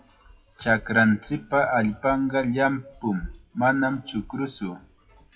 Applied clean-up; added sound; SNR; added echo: classical method WPE with log-MMSE.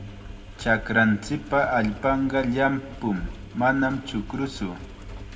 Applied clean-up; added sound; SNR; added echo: none; Engine; 13 dB; reverberation time 0.8 s.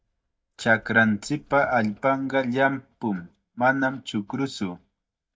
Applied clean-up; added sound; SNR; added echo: neural mask model DeepFilterNet 3.